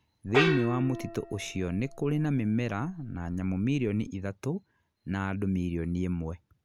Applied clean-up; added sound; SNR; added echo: none; Gong; 5 dB; none.